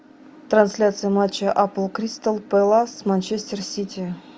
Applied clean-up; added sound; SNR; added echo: none; none; none; none.